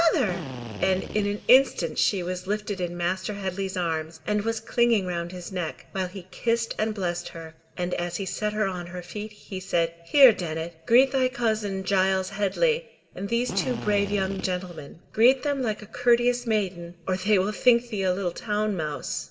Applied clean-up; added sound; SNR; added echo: none; Drill; 10 dB; reverberation time 0.7 s.